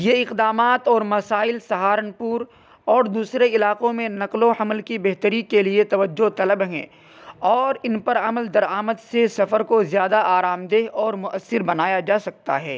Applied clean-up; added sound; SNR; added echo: none; none; none; none.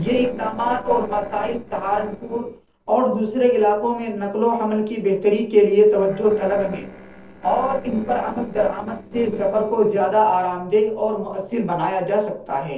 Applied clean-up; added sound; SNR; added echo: neural separator model SepFormer DNS4.